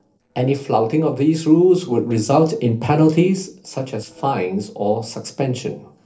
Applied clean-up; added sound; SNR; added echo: neural separator model SepFormer DNS4.